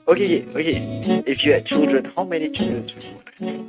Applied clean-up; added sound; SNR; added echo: neural mask model RNNoise.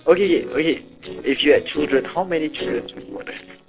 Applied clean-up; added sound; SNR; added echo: neural separator model SepFormer DNS4.